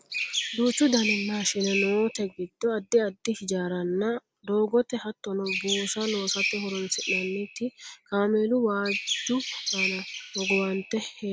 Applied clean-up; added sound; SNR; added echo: none; Chirp, tweet; 4 dB; none.